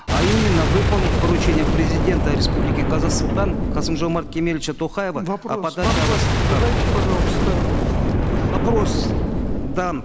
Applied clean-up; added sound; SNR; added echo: none; Boom; -5 dB; none.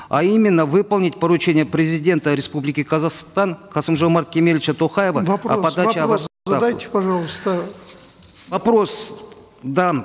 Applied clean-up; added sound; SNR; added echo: none; none; none; none.